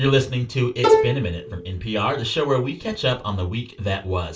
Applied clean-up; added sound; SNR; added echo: none; Bowed string instrument; -3 dB; reverberation time 0.2 s.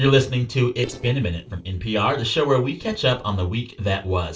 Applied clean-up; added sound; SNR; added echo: neural separator model SepFormer DNS4.